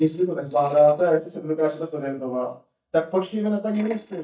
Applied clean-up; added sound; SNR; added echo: neural mask model DeepFilterNet 3.